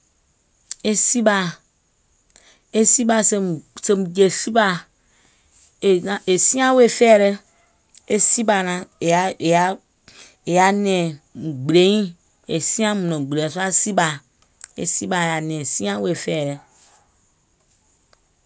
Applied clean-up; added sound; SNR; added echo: none; none; none; none.